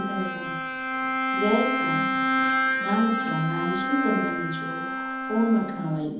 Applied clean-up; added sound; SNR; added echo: none; Bowed string instrument; -1 dB; reverberation time 1.3 s.